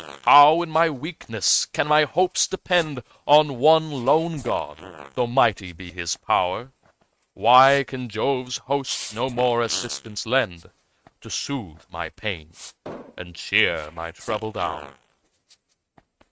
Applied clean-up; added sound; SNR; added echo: neural mask model RNNoise.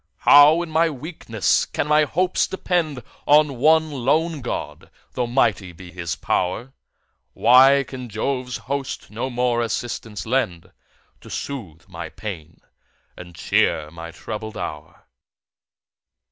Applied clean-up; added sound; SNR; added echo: none; none; none; none.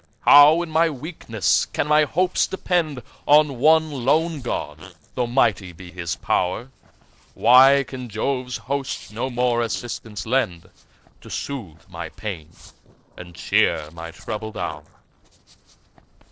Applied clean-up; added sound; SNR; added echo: neural separator model SepFormer DNS4.